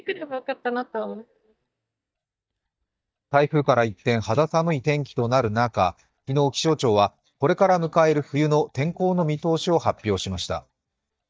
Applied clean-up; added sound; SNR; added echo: neural mask model DeepFilterNet 3.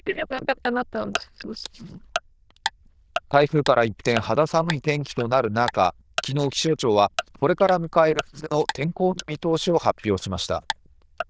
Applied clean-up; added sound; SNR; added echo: neural diffusion model UNIVERSE++.